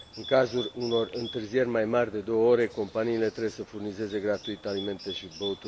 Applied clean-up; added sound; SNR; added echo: none; Bird; 16 dB; none.